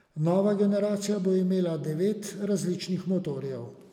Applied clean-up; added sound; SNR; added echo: none; none; none; none.